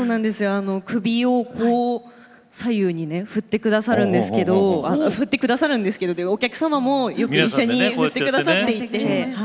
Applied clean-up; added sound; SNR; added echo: none; none; none; none.